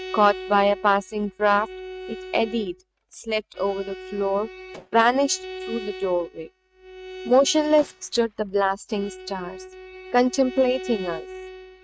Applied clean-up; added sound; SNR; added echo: neural mask model RNNoise.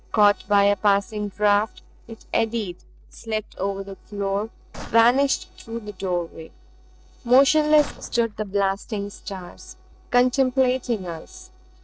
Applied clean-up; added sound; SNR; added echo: neural separator model SepFormer DNS4.